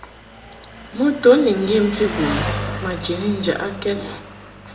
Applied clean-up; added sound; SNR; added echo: none; Engine; 9 dB; reverberation time 0.8 s.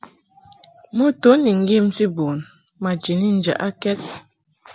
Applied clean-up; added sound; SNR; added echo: none; none; none; none.